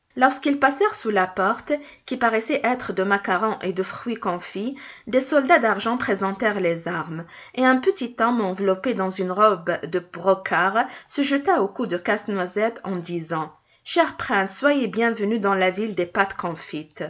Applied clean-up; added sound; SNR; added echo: none; none; none; none.